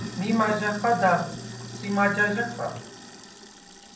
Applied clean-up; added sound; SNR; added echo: none; Sink (filling or washing); 11 dB; reverberation time 0.6 s.